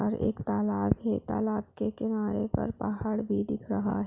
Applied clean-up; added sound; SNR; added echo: none; none; none; none.